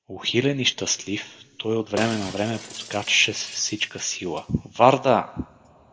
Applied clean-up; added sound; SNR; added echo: none; Shatter; 15 dB; reverberation time 1.3 s.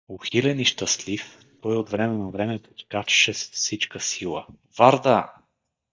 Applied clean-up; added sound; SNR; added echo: neural mask model DeepFilterNet 3.